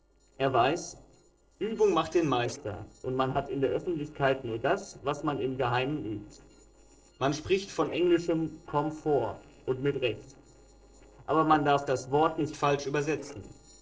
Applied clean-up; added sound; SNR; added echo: neural separator model SepFormer DNS4.